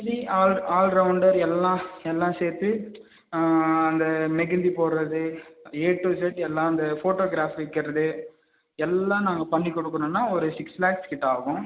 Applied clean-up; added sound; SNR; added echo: none; none; none; none.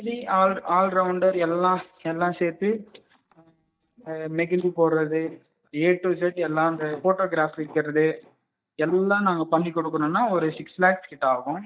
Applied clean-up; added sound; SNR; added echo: neural mask model DeepFilterNet 3.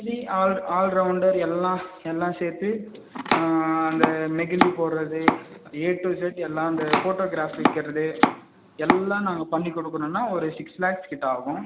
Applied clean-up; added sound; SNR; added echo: none; Domestic sounds, home sounds; 1 dB; none.